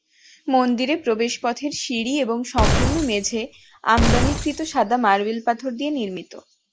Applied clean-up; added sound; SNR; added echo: none; Glass; 0 dB; none.